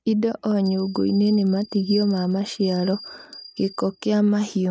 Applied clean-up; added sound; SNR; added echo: neural mask model RNNoise.